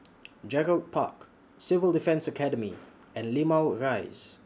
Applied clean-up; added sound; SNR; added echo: none; none; none; none.